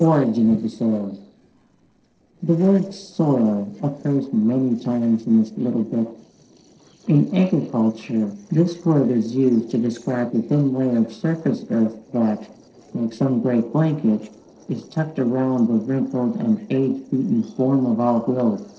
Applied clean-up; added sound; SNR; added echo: neural separator model SepFormer DNS4.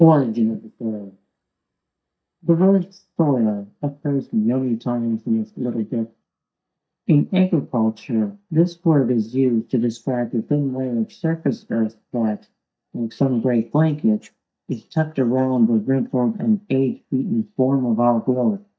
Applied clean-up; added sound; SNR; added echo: neural mask model DeepFilterNet 3.